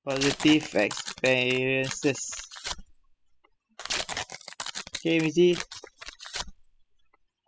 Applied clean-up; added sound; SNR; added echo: classical method spectral subtraction.